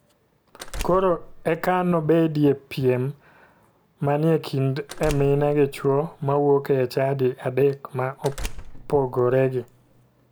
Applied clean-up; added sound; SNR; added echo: none; Door; 13 dB; none.